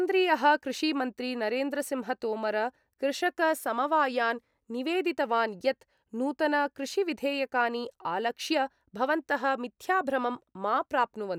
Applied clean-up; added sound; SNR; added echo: none; none; none; none.